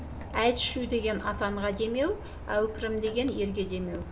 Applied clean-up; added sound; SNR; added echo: none; Rain; 10 dB; reverberation time 0.5 s.